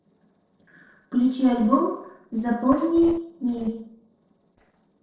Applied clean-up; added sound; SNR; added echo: neural separator model SepFormer DNS4.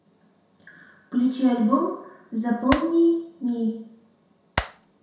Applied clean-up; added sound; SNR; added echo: none; Clapping; 1 dB; reverberation time 0.7 s.